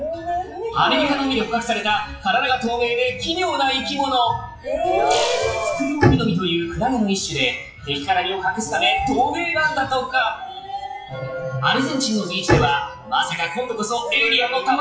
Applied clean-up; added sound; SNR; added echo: classical method WPE with log-MMSE.